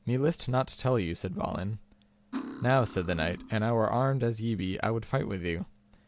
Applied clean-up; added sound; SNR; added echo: none; Cutlery, silverware; 13 dB; none.